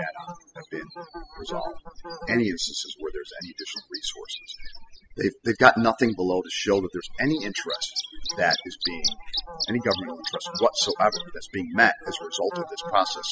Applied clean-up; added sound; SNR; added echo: classical method spectral subtraction.